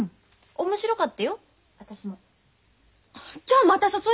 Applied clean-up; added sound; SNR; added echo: none; none; none; none.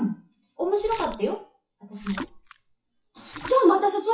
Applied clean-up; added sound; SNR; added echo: classical method WPE with log-MMSE.